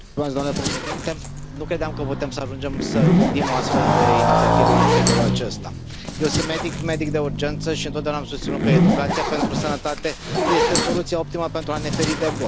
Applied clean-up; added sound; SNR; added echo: none; Motorcycle + Zipper (clothing); -5 dB; none.